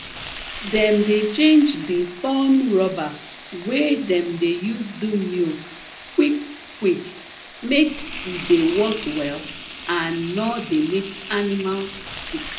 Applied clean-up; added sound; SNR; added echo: none; Frying (food); 14 dB; reverberation time 0.5 s.